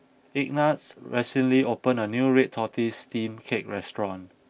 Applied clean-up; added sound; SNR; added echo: none; none; none; none.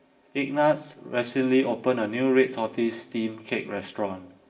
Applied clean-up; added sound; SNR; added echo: none; none; none; reverberation time 0.8 s.